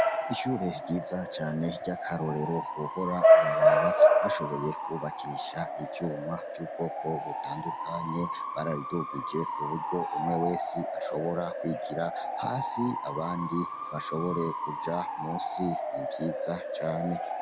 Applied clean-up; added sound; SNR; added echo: none; Bark / Motor vehicle (road) / Siren; -4 dB; none.